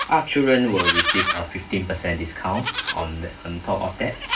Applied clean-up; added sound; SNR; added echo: none; Livestock, farm animals, working animals; 4 dB; reverberation time 0.3 s.